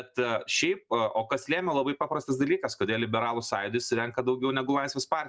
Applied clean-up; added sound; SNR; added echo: none; none; none; none.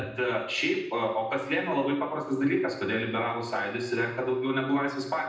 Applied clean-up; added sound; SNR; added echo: none; none; none; reverberation time 0.8 s.